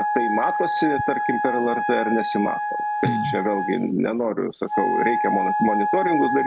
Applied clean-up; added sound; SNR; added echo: none; Wind instrument, woodwind instrument; 0 dB; none.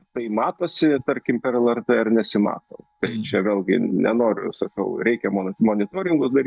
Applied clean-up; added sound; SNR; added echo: neural mask model DeepFilterNet 3.